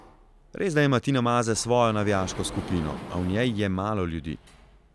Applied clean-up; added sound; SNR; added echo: none; Sliding door; 15 dB; none.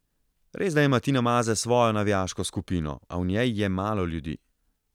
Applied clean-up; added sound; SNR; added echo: none; none; none; none.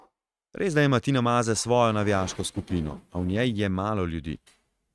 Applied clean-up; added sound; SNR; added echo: neural mask model RNNoise.